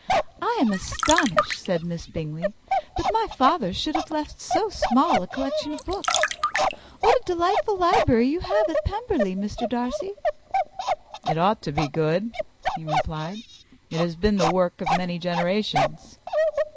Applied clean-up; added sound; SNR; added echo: neural mask model Resemble Enhance denoiser.